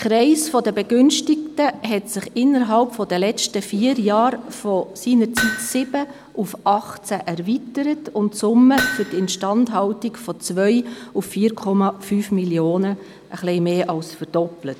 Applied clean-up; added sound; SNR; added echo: none; Hammer; 9 dB; none.